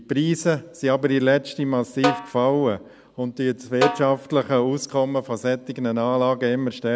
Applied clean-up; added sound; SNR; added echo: none; Snare drum; 7 dB; none.